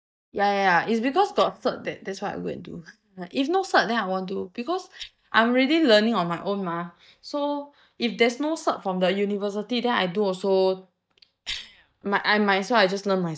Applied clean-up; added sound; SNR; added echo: neural mask model DeepFilterNet 3.